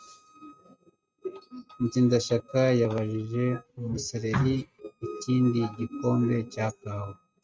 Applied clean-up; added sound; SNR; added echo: neural mask model RNNoise.